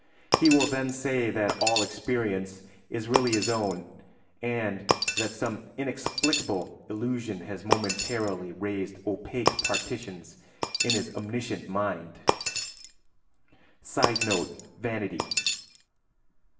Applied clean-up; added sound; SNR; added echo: none; Shatter; 2 dB; reverberation time 0.8 s.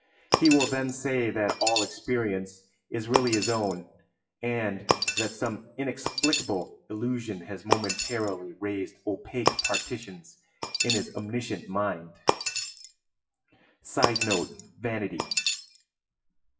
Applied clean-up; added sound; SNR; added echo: classical method WPE with log-MMSE.